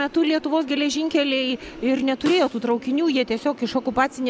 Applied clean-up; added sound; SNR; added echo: none; Snare drum; 19 dB; none.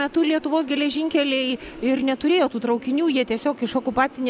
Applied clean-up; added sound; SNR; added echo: none; none; none; none.